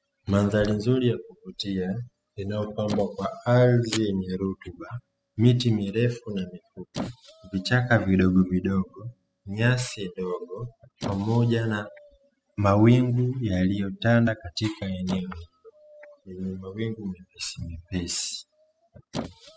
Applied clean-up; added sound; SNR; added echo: classical method spectral subtraction.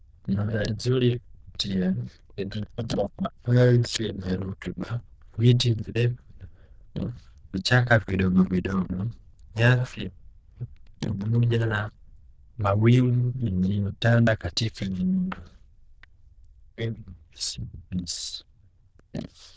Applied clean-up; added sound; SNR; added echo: neural diffusion model UNIVERSE++.